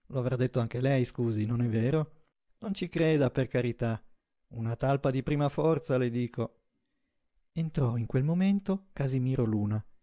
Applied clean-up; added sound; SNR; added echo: none; none; none; none.